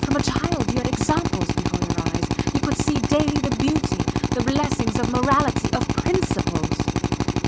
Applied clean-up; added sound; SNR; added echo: none; Drill; -4 dB; none.